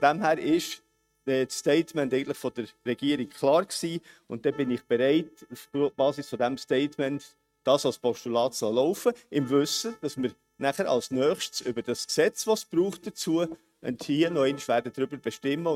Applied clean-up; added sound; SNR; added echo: neural mask model RNNoise.